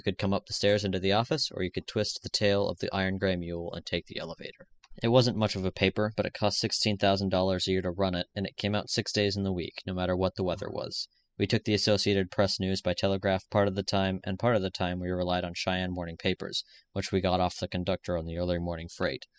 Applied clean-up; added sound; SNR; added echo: classical method spectral subtraction.